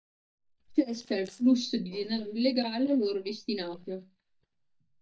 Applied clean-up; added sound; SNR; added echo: neural mask model DeepFilterNet 3.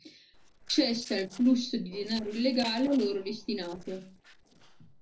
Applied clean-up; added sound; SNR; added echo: neural separator model SepFormer DNS4.